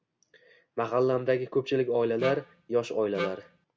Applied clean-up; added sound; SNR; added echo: none; Wind instrument, woodwind instrument; 7 dB; none.